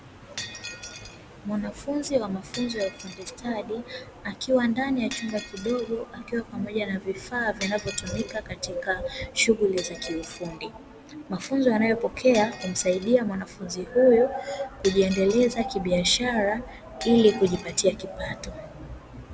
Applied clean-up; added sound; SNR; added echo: none; Shatter; 18 dB; none.